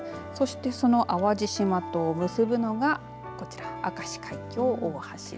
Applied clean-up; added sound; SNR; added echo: none; none; none; none.